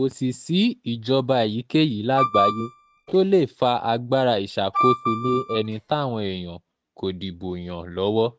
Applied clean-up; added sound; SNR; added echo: neural mask model RNNoise.